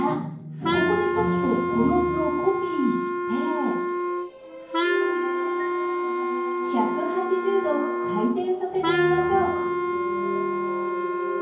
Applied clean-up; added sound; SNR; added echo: none; Wind instrument, woodwind instrument; -1 dB; reverberation time 0.9 s.